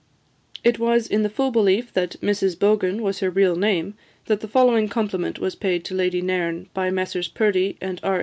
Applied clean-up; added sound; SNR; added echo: none; none; none; none.